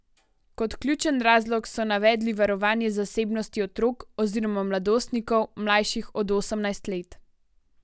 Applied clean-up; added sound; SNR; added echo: none; none; none; none.